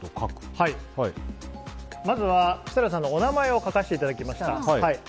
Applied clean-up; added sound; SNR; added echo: none; none; none; none.